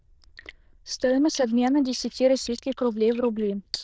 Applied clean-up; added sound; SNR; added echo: neural diffusion model UNIVERSE++.